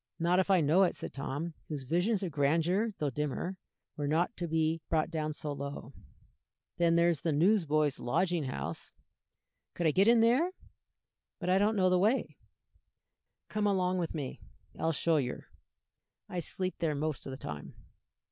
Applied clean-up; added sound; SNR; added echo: none; none; none; none.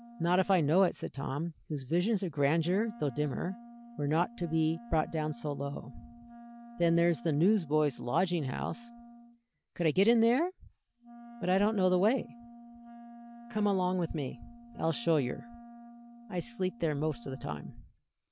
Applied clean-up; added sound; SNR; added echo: none; Wind instrument, woodwind instrument; 19 dB; none.